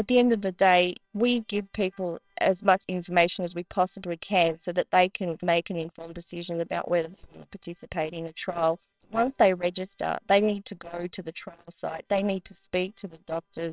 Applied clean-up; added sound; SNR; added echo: neural separator model SepFormer WHAMR!.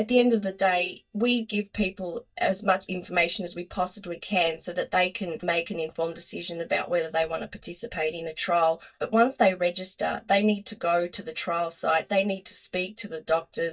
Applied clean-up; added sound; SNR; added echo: neural mask model DeepFilterNet 3.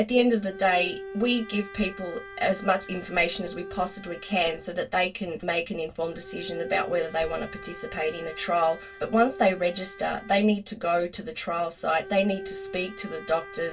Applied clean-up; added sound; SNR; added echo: none; Bowed string instrument; 15 dB; reverberation time 0.1 s.